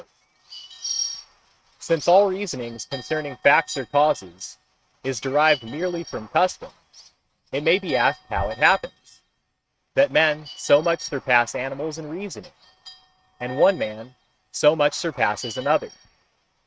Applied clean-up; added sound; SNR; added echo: neural mask model RNNoise.